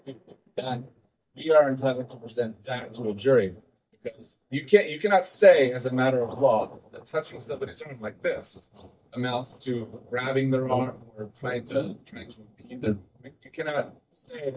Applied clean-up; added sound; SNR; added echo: neural mask model DeepFilterNet 3.